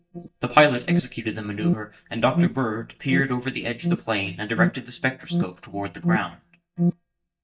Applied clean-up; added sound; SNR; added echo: neural mask model DeepFilterNet 3.